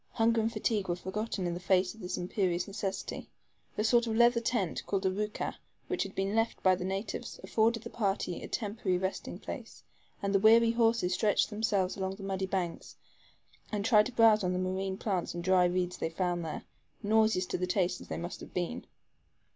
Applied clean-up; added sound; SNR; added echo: none; none; none; none.